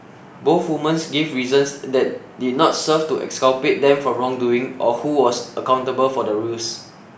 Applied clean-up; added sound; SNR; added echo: none; none; none; none.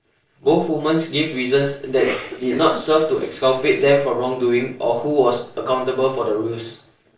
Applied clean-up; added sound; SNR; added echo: neural separator model SepFormer DNS4.